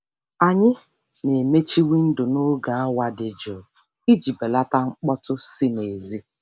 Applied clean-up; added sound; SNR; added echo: none; none; none; none.